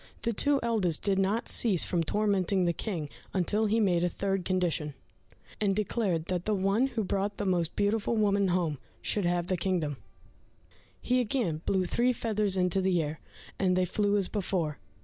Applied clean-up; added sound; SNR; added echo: none; none; none; none.